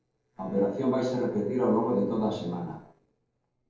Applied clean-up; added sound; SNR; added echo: neural separator model SepFormer DNS4.